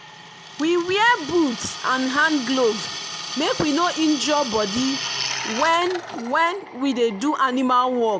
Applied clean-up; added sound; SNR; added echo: none; Drill; 10 dB; none.